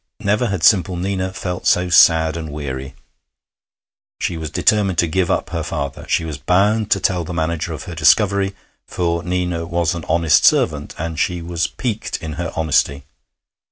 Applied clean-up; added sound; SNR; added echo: none; none; none; none.